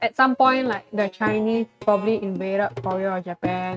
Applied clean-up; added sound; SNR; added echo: neural mask model RNNoise.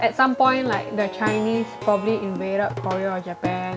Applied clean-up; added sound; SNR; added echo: none; Plucked string instrument; 9 dB; none.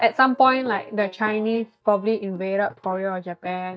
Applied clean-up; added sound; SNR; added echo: neural mask model DeepFilterNet 3.